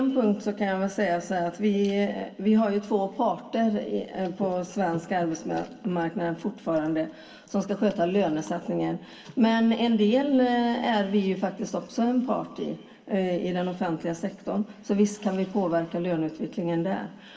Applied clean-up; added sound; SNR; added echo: none; none; none; reverberation time 0.2 s.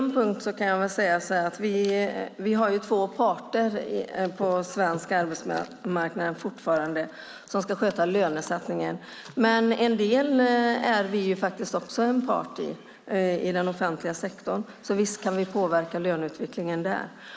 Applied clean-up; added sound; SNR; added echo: none; none; none; none.